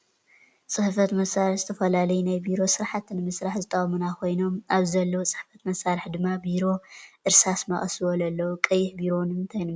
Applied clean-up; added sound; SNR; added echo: none; none; none; none.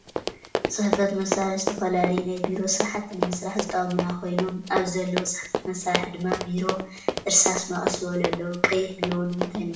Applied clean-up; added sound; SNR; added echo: none; Run; 4 dB; reverberation time 0.5 s.